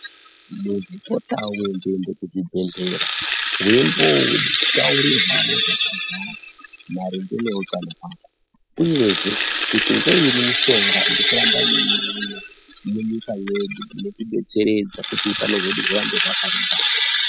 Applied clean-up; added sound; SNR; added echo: classical method spectral subtraction.